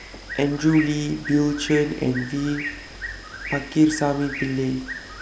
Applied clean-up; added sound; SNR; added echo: none; Bird; 12 dB; none.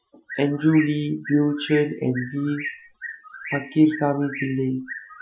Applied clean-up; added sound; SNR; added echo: classical method Wiener filter.